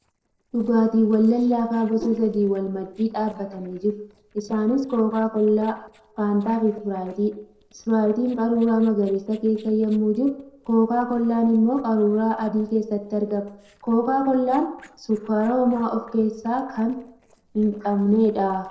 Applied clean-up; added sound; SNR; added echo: neural separator model SepFormer DNS4.